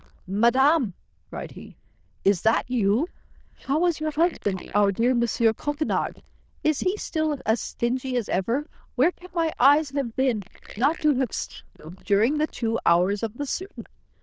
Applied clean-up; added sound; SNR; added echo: neural diffusion model UNIVERSE++.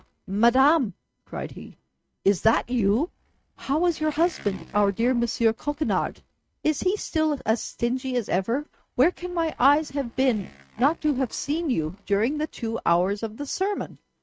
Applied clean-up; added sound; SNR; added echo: neural mask model RNNoise.